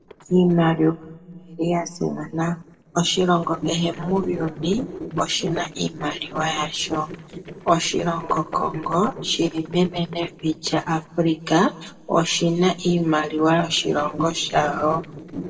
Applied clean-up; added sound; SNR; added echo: neural separator model SepFormer DNS4.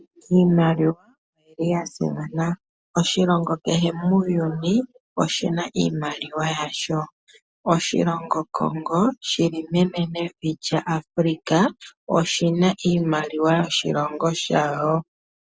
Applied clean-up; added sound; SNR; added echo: none; none; none; none.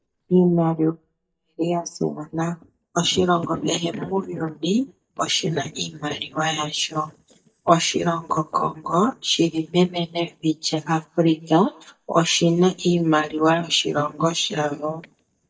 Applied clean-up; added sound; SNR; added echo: neural mask model DeepFilterNet 3.